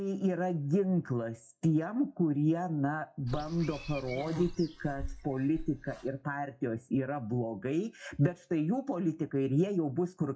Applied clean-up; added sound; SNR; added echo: classical method WPE with log-MMSE.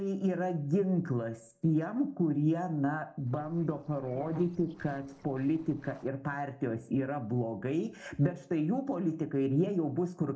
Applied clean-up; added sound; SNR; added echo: neural separator model SepFormer DNS4.